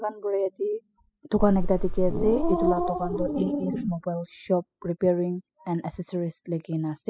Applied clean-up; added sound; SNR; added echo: classical method spectral subtraction.